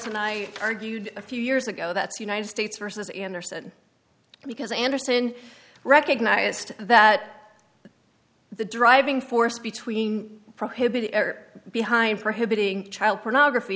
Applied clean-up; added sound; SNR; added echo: none; none; none; none.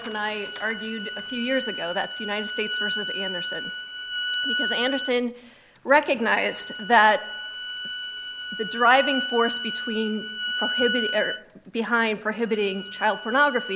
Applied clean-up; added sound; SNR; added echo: none; Bowed string instrument; 5 dB; none.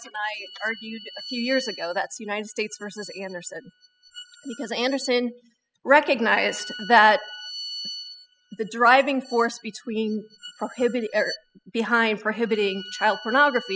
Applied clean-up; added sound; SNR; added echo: classical method spectral subtraction.